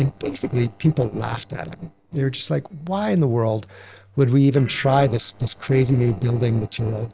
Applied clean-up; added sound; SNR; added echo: neural separator model SepFormer DNS4.